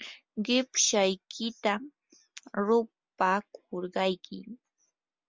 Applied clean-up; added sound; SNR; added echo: none; none; none; none.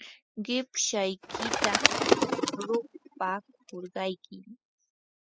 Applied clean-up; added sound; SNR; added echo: classical method spectral subtraction.